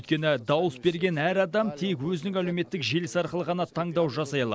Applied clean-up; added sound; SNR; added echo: none; none; none; none.